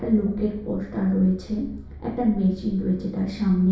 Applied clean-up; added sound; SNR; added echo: none; Boat, Water vehicle; 19 dB; reverberation time 0.6 s.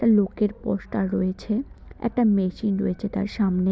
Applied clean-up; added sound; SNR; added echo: none; none; none; none.